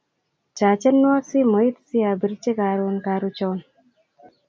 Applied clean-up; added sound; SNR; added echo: none; none; none; none.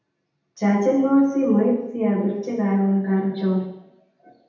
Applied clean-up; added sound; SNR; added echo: none; none; none; reverberation time 0.8 s.